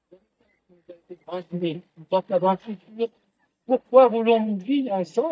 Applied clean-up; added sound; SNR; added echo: neural mask model DeepFilterNet 3.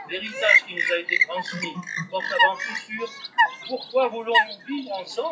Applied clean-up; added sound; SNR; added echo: classical method WPE with log-MMSE.